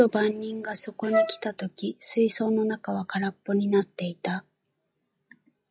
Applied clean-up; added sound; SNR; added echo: classical method log-MMSE.